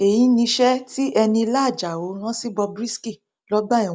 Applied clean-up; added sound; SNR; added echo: none; none; none; none.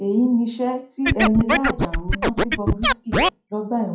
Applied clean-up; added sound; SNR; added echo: classical method WPE with log-MMSE.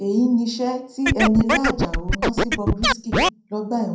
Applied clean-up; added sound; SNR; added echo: none; Scratching (performance technique); -2 dB; reverberation time 0.6 s.